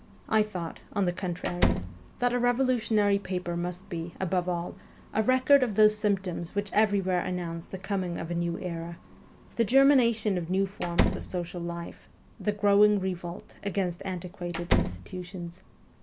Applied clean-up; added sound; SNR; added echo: none; Slam; 1 dB; none.